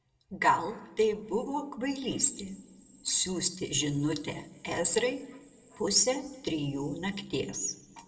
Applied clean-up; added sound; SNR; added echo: none; none; none; reverberation time 1.2 s.